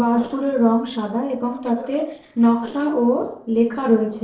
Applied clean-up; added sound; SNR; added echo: neural separator model SepFormer DNS4.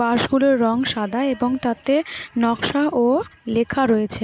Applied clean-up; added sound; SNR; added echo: none; none; none; none.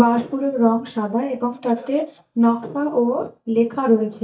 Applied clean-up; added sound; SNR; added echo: neural mask model DeepFilterNet 3.